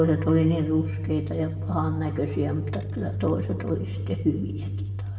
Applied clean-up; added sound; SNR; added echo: none; none; none; reverberation time 1.6 s.